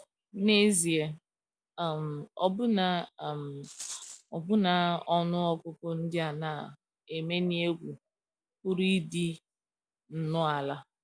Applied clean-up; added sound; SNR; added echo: none; Rattle; 13 dB; none.